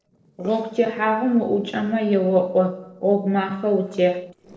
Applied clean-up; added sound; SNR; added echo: neural separator model SepFormer DNS4.